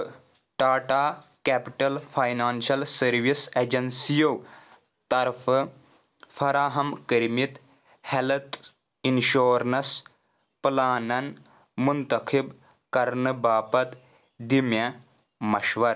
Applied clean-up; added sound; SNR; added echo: none; none; none; none.